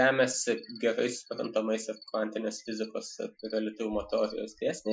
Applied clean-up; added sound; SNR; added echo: classical method Wiener filter.